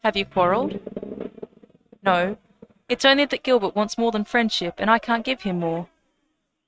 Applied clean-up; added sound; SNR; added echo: neural mask model RNNoise.